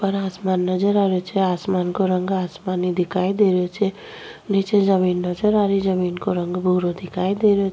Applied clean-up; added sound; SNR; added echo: none; none; none; none.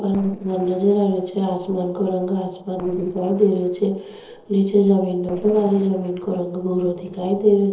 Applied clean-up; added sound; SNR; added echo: neural separator model SepFormer DNS4.